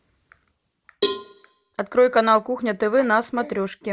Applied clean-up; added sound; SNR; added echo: none; Cowbell; 5 dB; none.